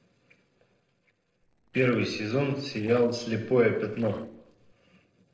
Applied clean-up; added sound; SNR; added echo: neural separator model SepFormer DNS4.